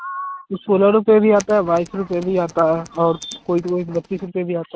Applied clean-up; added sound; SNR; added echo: neural mask model RNNoise.